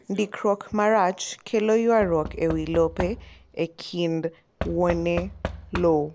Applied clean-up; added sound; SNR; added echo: none; Knock / Wood; 12 dB; none.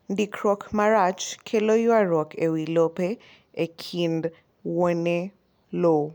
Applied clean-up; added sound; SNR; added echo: none; none; none; none.